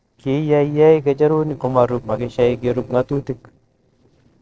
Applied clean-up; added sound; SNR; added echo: neural separator model SepFormer DNS4.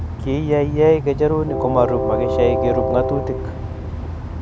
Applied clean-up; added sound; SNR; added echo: none; Train; 3 dB; none.